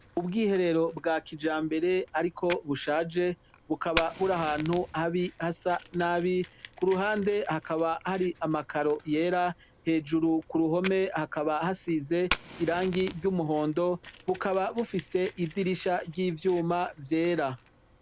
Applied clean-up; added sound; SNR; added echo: none; Fire; 14 dB; none.